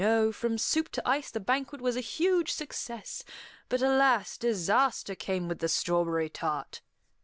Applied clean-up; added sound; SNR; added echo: none; none; none; none.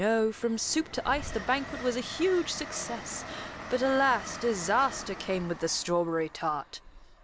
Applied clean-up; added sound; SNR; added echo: none; Train; 12 dB; none.